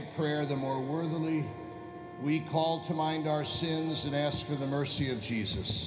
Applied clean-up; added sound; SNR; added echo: none; Wind instrument, woodwind instrument; 17 dB; reverberation time 0.4 s.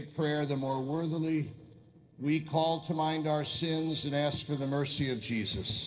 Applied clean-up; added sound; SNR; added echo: neural separator model SepFormer DNS4.